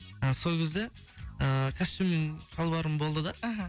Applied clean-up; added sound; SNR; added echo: none; none; none; none.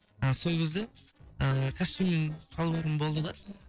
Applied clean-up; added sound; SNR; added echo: neural separator model SepFormer DNS4.